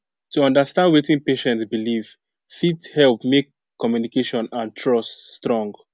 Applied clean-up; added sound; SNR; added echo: none; none; none; none.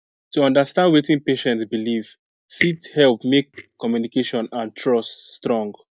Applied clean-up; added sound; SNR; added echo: neural mask model DeepFilterNet 3.